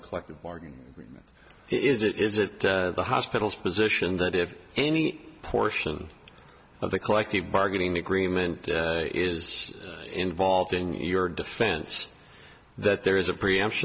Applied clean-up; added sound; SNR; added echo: none; none; none; none.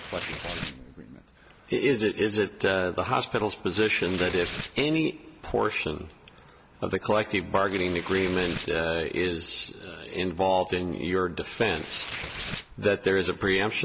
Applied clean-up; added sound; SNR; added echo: none; Tearing; 12 dB; none.